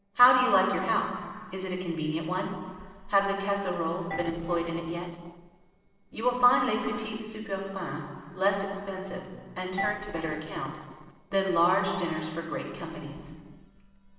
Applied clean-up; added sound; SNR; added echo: neural separator model SepFormer DNS4.